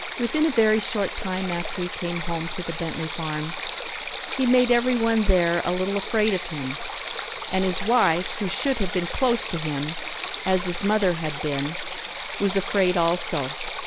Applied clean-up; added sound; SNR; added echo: none; Stream; 4 dB; none.